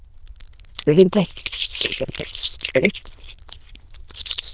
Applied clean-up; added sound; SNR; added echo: neural diffusion model UNIVERSE++.